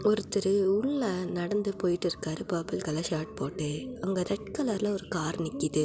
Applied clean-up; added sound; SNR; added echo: none; none; none; none.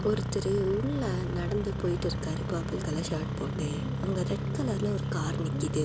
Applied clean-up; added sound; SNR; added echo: none; Engine starting; 0 dB; none.